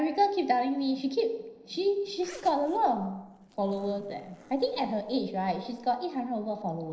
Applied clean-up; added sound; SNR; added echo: neural separator model SepFormer DNS4.